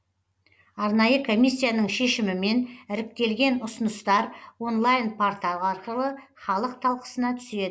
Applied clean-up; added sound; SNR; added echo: none; none; none; none.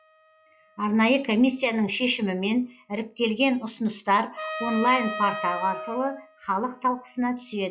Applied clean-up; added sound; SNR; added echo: classical method log-MMSE.